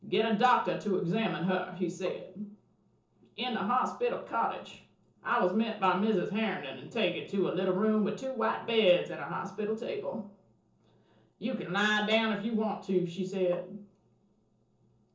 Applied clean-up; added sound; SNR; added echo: neural separator model SepFormer DNS4.